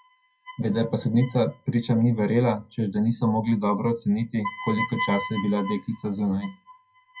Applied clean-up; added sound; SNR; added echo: classical method WPE with log-MMSE.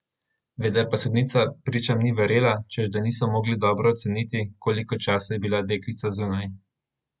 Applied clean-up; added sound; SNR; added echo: none; none; none; none.